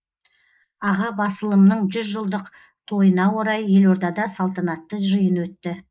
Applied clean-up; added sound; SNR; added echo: neural mask model Resemble Enhance denoiser.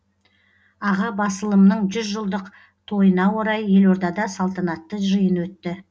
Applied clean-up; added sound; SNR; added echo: none; none; none; none.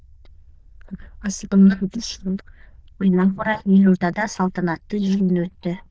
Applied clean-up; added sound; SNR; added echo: neural diffusion model UNIVERSE++.